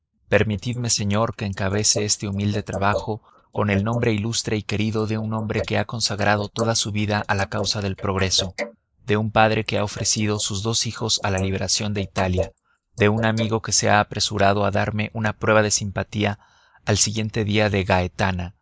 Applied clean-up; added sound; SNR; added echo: neural mask model Resemble Enhance denoiser.